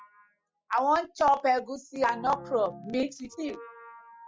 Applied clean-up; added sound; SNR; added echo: classical method Wiener filter.